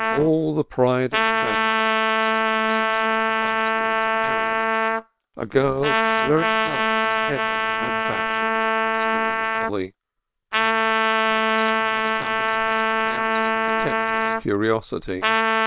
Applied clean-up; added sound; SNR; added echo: neural separator model SepFormer WHAM!.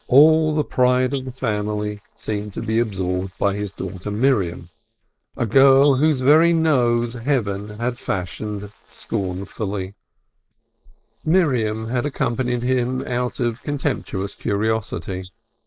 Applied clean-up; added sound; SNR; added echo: neural mask model Resemble Enhance denoiser.